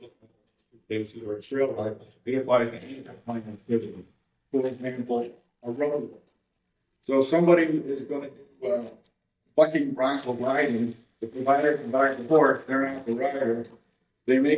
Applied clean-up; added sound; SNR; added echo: neural mask model DeepFilterNet 3.